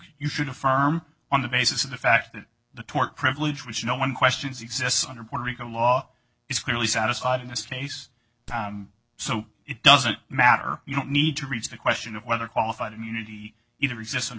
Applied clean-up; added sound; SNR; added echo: neural separator model SepFormer DNS4.